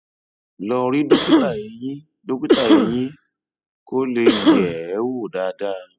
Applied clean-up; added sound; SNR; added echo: classical method spectral subtraction.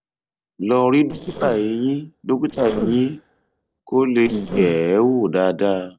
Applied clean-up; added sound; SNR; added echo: neural separator model SepFormer DNS4.